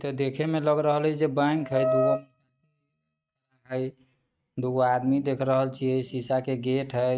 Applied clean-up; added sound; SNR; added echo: neural mask model RNNoise.